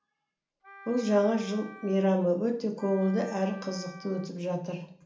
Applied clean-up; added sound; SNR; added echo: none; Wind instrument, woodwind instrument; 20 dB; reverberation time 0.4 s.